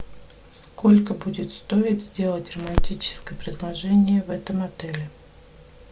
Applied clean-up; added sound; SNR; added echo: none; Crackle; 4 dB; none.